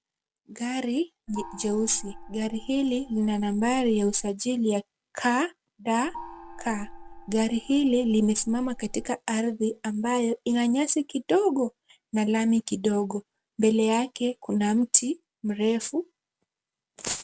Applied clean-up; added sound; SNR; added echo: none; Gong; 15 dB; none.